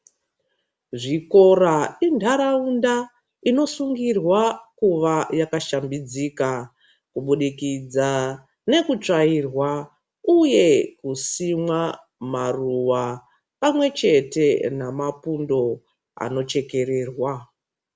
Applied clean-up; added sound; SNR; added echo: none; none; none; none.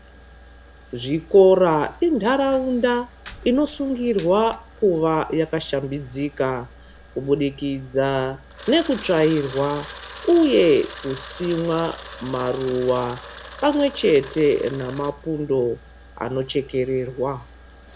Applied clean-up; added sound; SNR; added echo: none; Camera; 16 dB; none.